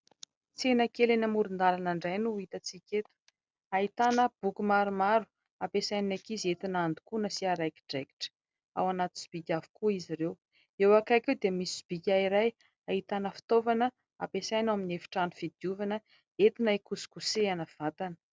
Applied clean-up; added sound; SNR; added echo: none; none; none; none.